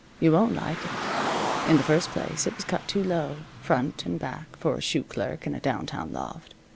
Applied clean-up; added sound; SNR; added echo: none; Car; 8 dB; none.